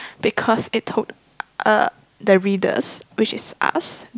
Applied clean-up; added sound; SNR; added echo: none; none; none; none.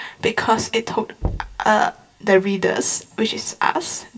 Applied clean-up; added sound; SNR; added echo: none; Knock; 11 dB; reverberation time 0.2 s.